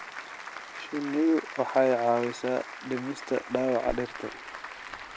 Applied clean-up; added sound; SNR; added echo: none; Applause; 12 dB; none.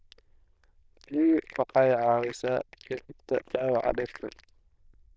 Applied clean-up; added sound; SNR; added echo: neural diffusion model UNIVERSE++.